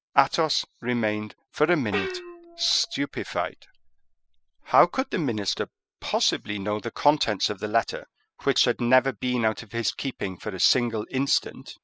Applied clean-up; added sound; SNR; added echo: classical method spectral subtraction.